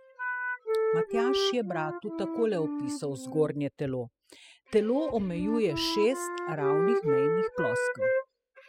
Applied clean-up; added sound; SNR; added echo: classical method spectral subtraction.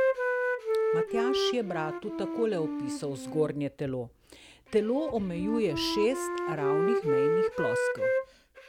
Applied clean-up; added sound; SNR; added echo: none; Wind instrument, woodwind instrument; -2 dB; none.